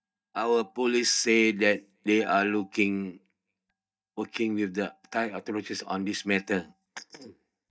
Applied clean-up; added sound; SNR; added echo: neural mask model DeepFilterNet 3.